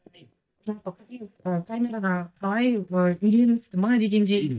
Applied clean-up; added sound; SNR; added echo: neural mask model DeepFilterNet 3.